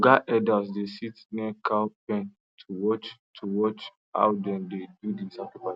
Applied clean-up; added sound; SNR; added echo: none; none; none; none.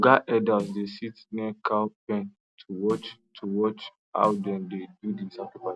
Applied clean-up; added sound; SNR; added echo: none; Snare drum; 19 dB; none.